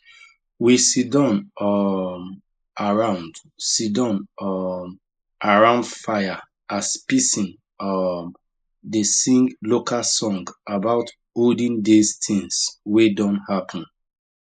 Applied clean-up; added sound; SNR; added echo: neural mask model Resemble Enhance denoiser.